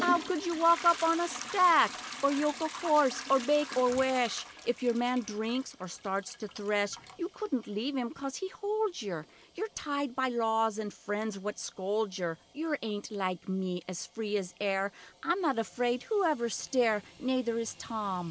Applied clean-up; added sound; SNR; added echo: none; Trickle, dribble / Toilet flush / Hiss; 15 dB; none.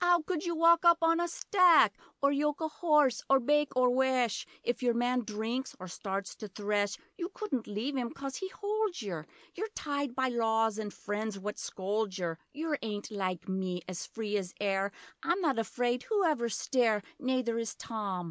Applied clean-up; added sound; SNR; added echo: none; none; none; none.